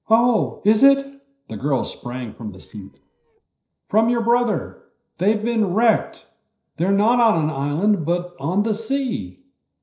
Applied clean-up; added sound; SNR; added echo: neural separator model SepFormer DNS4.